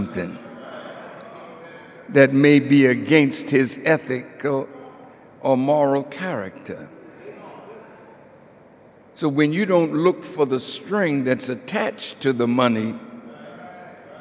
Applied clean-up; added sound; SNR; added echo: none; none; none; none.